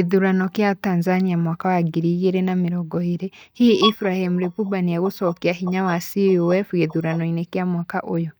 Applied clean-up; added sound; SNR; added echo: neural mask model DeepFilterNet 3.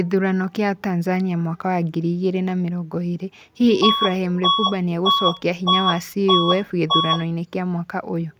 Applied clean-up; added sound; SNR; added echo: none; Bus / Alarm; 0 dB; none.